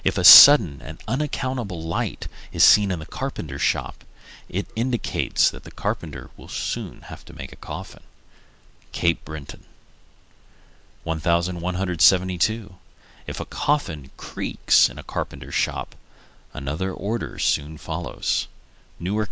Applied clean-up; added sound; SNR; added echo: none; none; none; none.